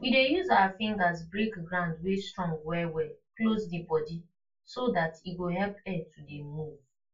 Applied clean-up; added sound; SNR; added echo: none; none; none; reverberation time 0.2 s.